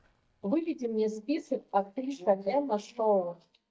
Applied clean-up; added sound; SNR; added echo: neural mask model DeepFilterNet 3.